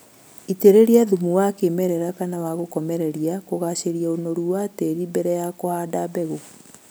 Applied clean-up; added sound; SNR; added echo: none; none; none; none.